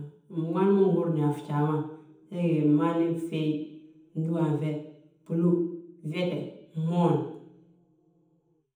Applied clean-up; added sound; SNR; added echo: none; none; none; reverberation time 0.8 s.